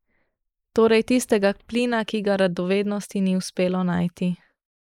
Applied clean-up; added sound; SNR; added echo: neural mask model Resemble Enhance denoiser.